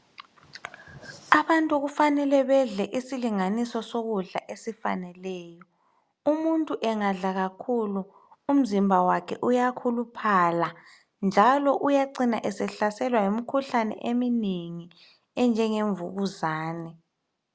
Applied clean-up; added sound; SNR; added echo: none; none; none; none.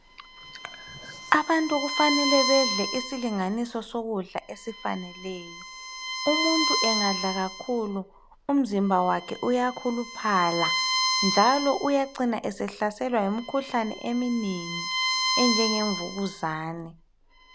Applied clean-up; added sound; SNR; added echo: none; Bowed string instrument; 4 dB; none.